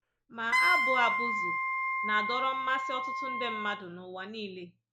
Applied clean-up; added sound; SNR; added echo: none; Wind instrument, woodwind instrument; -4 dB; none.